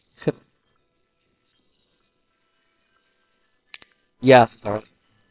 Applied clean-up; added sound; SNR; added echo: neural separator model SepFormer WHAMR!.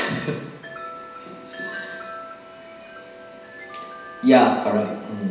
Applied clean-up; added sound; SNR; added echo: none; Wind chime; 14 dB; reverberation time 0.9 s.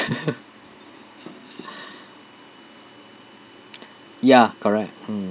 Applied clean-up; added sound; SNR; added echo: none; none; none; none.